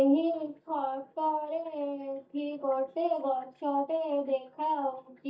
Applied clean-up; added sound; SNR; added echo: neural mask model DeepFilterNet 3.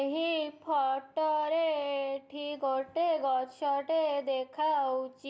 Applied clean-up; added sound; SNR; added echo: none; none; none; none.